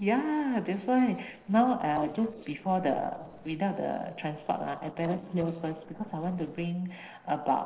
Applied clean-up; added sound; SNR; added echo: neural separator model SepFormer DNS4.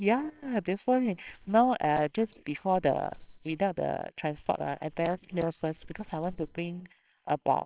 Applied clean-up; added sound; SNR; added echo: neural separator model SepFormer WHAMR!.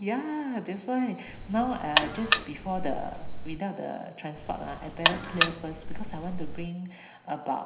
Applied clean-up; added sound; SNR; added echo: none; Alarm; -3 dB; reverberation time 0.9 s.